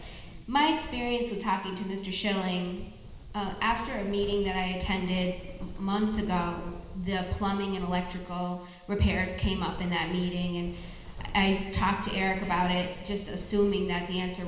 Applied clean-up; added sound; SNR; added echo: none; Wind; 13 dB; reverberation time 1.1 s.